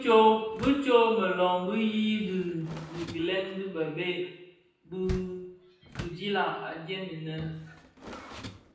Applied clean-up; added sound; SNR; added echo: none; Door; 17 dB; reverberation time 0.8 s.